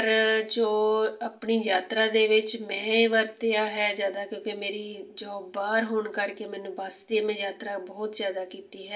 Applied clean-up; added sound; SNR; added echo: none; none; none; reverberation time 0.4 s.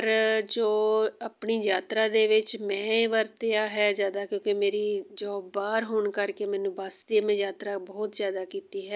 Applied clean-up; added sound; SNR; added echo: none; none; none; none.